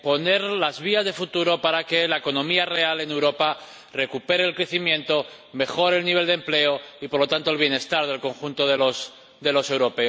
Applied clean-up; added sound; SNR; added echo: none; none; none; none.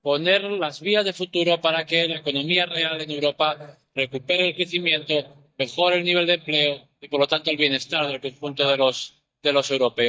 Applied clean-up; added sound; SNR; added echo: neural mask model DeepFilterNet 3.